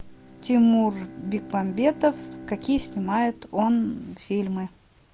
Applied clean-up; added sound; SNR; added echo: none; Bowed string instrument; 18 dB; none.